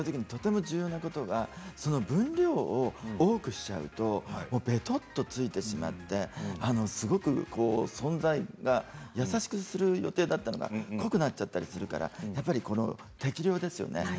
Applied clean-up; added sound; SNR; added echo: none; none; none; none.